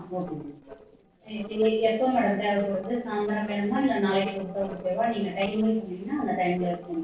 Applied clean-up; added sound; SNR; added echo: neural separator model SepFormer DNS4.